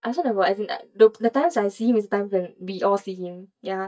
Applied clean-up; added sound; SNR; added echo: neural mask model DeepFilterNet 3.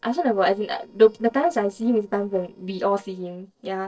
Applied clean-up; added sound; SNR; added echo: neural separator model SepFormer DNS4.